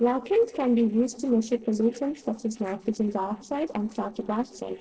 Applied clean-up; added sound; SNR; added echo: neural separator model SepFormer DNS4.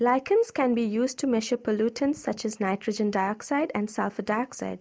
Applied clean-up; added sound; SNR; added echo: none; none; none; none.